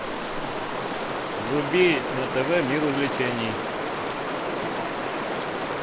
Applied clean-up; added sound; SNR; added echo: none; Stream; 0 dB; none.